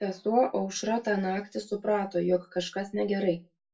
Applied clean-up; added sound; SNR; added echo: none; none; none; reverberation time 0.2 s.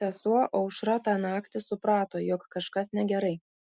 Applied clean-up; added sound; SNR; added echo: none; none; none; none.